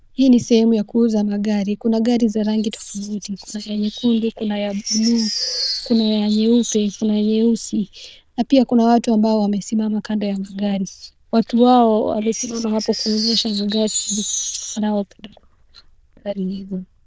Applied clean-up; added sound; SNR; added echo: neural diffusion model UNIVERSE++.